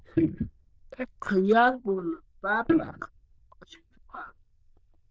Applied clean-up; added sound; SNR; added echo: neural diffusion model UNIVERSE++.